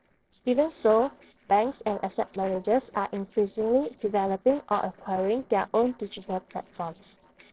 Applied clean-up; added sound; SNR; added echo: neural separator model SepFormer DNS4.